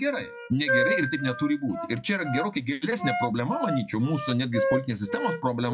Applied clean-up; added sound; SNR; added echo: classical method log-MMSE.